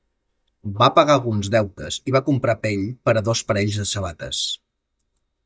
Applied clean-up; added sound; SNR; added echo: neural mask model DeepFilterNet 3.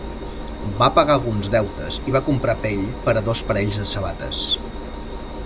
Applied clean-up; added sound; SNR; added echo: none; Engine; 8 dB; none.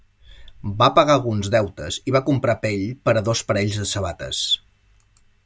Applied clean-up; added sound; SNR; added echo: none; none; none; none.